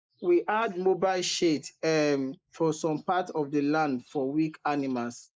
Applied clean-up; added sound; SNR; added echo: neural mask model Resemble Enhance denoiser.